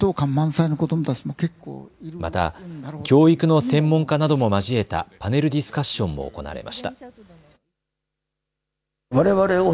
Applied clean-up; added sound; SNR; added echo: none; none; none; none.